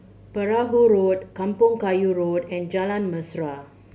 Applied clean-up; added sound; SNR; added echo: none; none; none; none.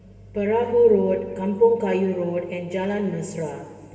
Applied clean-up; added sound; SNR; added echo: none; none; none; reverberation time 1.9 s.